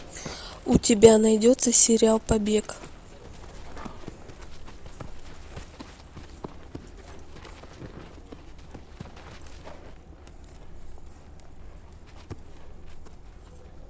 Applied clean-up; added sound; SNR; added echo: none; Livestock, farm animals, working animals; 15 dB; none.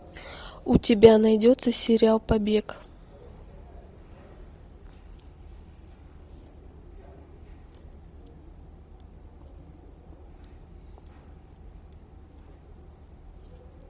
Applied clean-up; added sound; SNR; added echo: none; none; none; none.